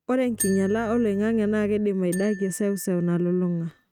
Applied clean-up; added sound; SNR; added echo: neural mask model RNNoise.